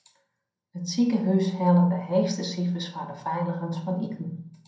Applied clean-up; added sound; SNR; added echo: none; none; none; reverberation time 0.6 s.